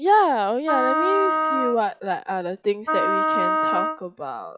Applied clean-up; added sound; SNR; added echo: classical method log-MMSE.